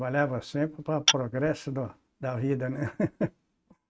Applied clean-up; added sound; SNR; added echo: neural mask model RNNoise.